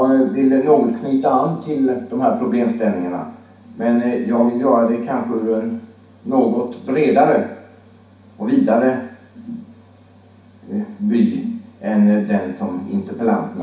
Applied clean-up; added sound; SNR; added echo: none; none; none; reverberation time 0.6 s.